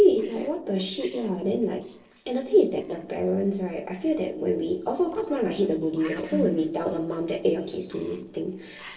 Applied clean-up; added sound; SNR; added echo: neural separator model SepFormer DNS4.